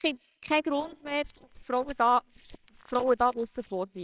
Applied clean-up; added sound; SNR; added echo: neural separator model SepFormer WHAMR!.